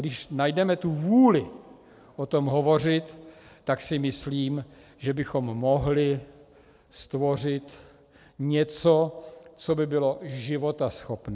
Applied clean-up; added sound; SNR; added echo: none; none; none; none.